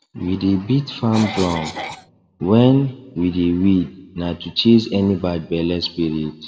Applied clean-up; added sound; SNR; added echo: none; Cough; 10 dB; reverberation time 1.2 s.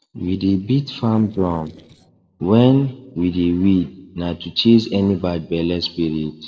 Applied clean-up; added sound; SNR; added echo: neural separator model SepFormer DNS4.